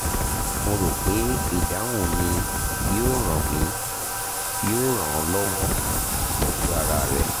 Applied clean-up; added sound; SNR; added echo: none; Bathtub (filling or washing) + Wind; -3 dB; none.